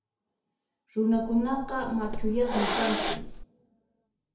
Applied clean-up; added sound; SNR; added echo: none; Hiss; 1 dB; reverberation time 2.1 s.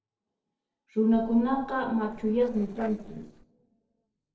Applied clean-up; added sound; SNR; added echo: neural separator model SepFormer DNS4.